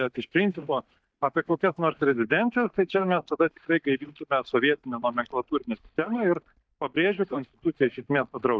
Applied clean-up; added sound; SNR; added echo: neural mask model DeepFilterNet 3.